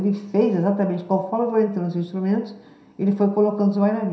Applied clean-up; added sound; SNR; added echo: none; none; none; reverberation time 0.7 s.